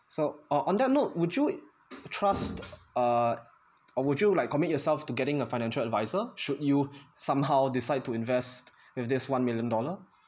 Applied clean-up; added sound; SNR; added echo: none; none; none; none.